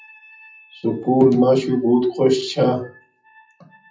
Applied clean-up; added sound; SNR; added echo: classical method WPE with log-MMSE.